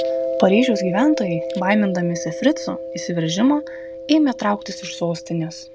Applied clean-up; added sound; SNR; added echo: none; Mallet percussion; 7 dB; none.